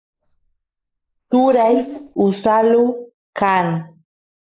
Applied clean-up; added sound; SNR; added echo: neural mask model Resemble Enhance denoiser.